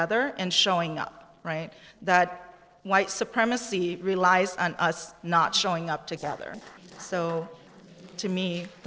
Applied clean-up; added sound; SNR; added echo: neural separator model SepFormer DNS4.